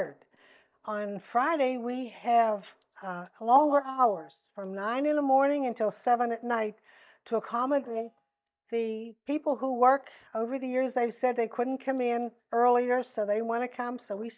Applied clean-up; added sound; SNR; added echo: neural mask model DeepFilterNet 3.